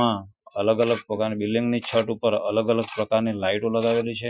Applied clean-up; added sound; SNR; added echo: classical method Wiener filter.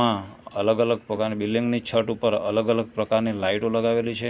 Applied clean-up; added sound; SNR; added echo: none; none; none; none.